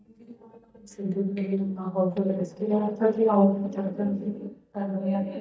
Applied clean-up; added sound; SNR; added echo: neural mask model DeepFilterNet 3.